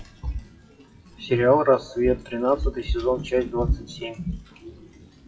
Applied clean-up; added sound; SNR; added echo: classical method WPE with log-MMSE.